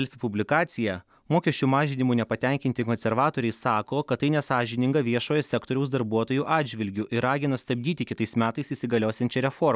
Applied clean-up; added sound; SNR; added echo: none; none; none; none.